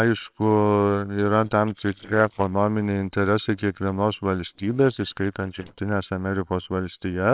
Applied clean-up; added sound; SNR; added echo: neural separator model SepFormer WHAMR!.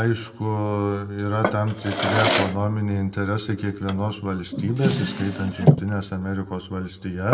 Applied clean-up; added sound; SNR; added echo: none; Drawer open or close; 2 dB; reverberation time 1.3 s.